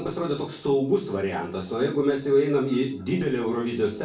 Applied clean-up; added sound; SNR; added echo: none; none; none; reverberation time 0.4 s.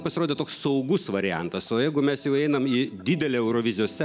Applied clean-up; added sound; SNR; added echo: none; none; none; none.